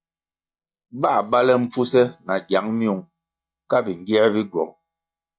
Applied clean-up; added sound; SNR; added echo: neural mask model DeepFilterNet 3.